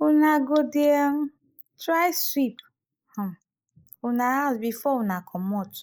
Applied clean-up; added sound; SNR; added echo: neural mask model Resemble Enhance denoiser.